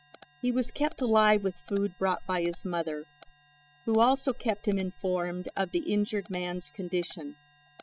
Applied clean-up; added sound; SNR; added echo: classical method spectral subtraction.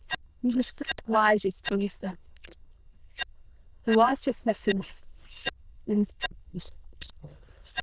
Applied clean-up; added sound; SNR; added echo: neural diffusion model UNIVERSE++.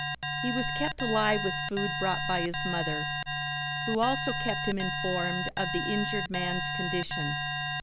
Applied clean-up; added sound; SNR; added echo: none; Alarm; 0 dB; none.